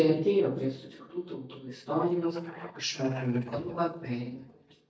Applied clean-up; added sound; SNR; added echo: neural mask model DeepFilterNet 3.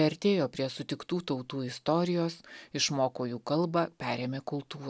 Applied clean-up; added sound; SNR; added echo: none; none; none; none.